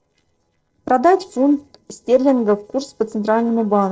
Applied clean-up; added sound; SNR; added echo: neural separator model SepFormer DNS4.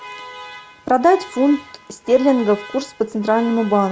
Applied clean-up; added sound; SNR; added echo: none; Alarm; 18 dB; none.